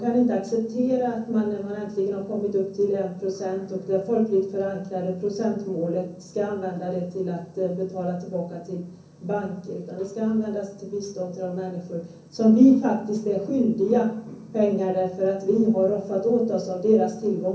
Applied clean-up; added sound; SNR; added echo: none; none; none; reverberation time 0.6 s.